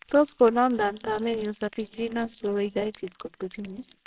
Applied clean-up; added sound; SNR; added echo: neural separator model SepFormer WHAMR!.